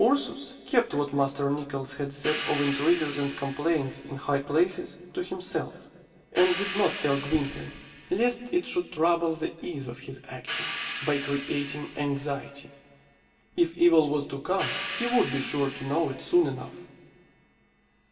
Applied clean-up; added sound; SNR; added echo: none; Hi-hat; 10 dB; reverberation time 1.6 s.